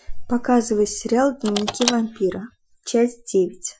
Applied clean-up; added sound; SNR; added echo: classical method Wiener filter.